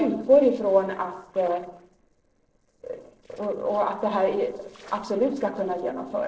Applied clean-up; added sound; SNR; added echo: neural separator model SepFormer DNS4.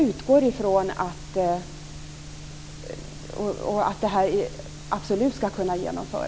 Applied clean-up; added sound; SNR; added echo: none; none; none; none.